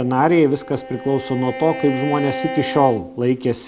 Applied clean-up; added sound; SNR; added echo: none; Bowed string instrument; 11 dB; none.